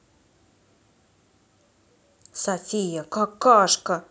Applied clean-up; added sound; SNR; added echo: none; none; none; none.